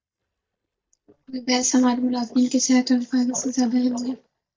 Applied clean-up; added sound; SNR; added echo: neural mask model DeepFilterNet 3.